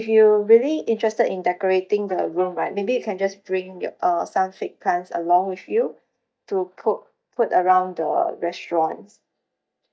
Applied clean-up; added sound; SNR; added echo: neural mask model DeepFilterNet 3.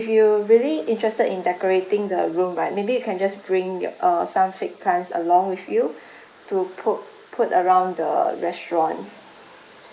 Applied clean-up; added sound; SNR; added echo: neural mask model Resemble Enhance denoiser.